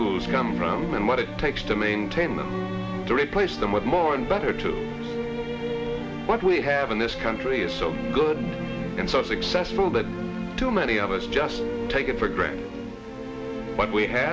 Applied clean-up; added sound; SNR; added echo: none; none; none; none.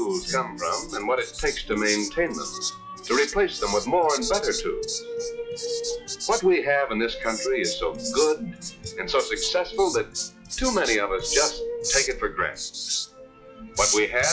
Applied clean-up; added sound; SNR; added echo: classical method log-MMSE.